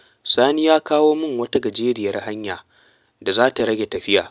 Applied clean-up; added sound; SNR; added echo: none; none; none; none.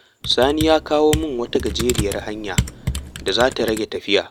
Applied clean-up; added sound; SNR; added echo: none; Computer keyboard; 7 dB; none.